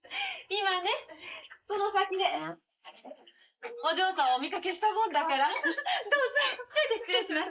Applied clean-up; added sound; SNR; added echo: neural mask model Resemble Enhance denoiser.